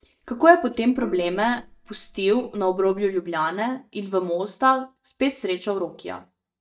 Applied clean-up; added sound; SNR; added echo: neural mask model DeepFilterNet 3.